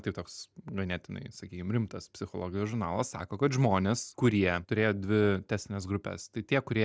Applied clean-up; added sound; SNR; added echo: none; none; none; none.